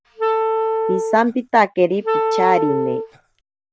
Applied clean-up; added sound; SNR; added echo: none; Wind instrument, woodwind instrument; 0 dB; none.